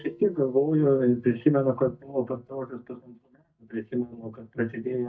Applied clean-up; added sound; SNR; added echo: neural mask model DeepFilterNet 3.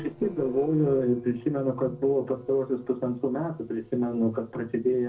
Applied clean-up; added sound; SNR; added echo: neural separator model SepFormer DNS4.